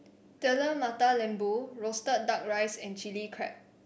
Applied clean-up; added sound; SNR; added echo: none; none; none; none.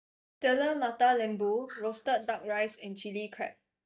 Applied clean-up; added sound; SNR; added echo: neural mask model DeepFilterNet 3.